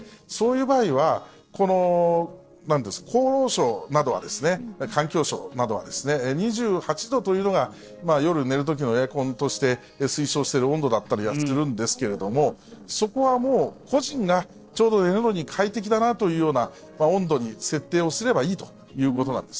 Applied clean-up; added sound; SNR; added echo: neural separator model SepFormer DNS4.